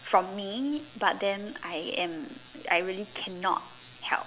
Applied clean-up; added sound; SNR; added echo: none; none; none; none.